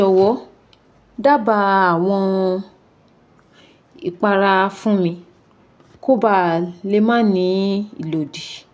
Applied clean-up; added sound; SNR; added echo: none; none; none; none.